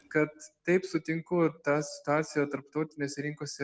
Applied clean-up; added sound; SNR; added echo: none; none; none; none.